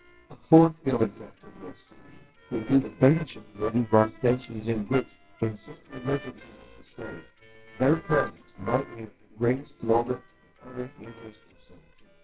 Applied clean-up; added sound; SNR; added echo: neural separator model SepFormer WHAMR!.